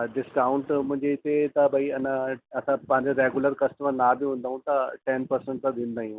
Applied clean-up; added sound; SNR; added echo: none; none; none; none.